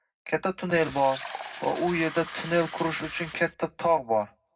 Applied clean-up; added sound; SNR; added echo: none; Fill (with liquid); 12 dB; reverberation time 0.3 s.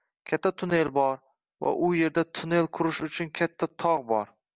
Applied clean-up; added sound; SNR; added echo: none; none; none; none.